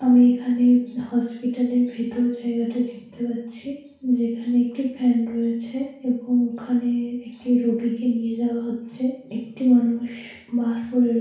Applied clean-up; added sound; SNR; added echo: none; none; none; reverberation time 0.6 s.